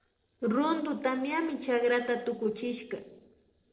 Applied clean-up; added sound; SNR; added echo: neural separator model SepFormer DNS4.